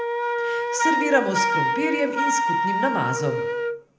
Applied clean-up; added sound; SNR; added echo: none; Wind instrument, woodwind instrument; -3 dB; reverberation time 0.7 s.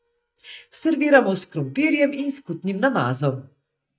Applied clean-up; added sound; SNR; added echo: neural mask model DeepFilterNet 3.